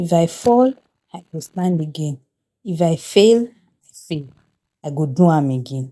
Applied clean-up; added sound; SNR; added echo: neural mask model DeepFilterNet 3.